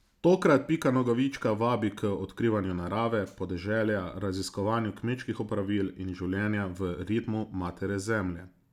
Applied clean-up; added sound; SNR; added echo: none; none; none; none.